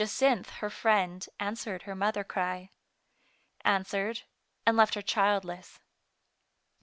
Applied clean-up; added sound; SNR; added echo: none; none; none; none.